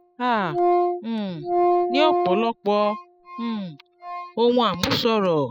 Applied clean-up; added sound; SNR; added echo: classical method spectral subtraction.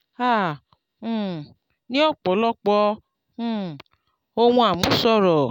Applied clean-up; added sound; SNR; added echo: none; none; none; none.